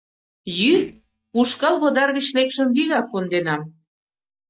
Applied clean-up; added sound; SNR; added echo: neural mask model DeepFilterNet 3.